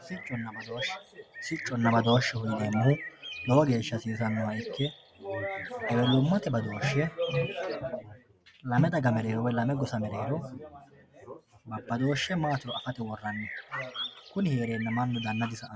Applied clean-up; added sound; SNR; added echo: none; Bird; 12 dB; none.